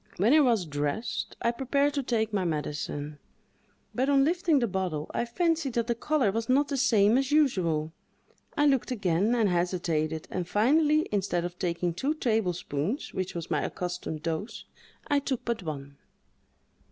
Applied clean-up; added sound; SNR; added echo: none; none; none; none.